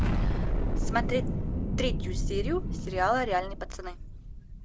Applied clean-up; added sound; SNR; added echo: none; Explosion; -3 dB; none.